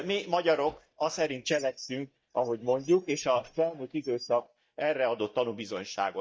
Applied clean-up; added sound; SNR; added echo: neural mask model DeepFilterNet 3.